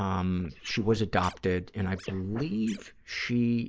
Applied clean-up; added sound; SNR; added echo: neural mask model Resemble Enhance denoiser.